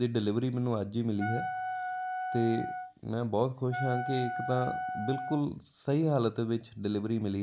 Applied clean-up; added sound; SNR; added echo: none; Wind instrument, woodwind instrument; 5 dB; none.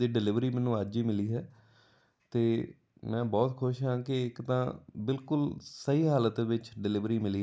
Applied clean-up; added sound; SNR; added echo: none; none; none; none.